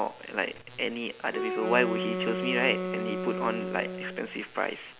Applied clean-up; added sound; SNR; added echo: none; Wind instrument, woodwind instrument; 2 dB; none.